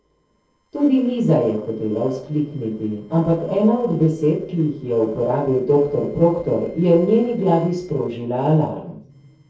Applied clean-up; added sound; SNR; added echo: neural separator model SepFormer DNS4.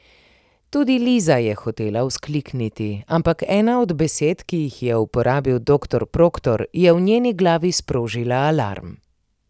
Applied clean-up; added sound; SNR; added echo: none; none; none; none.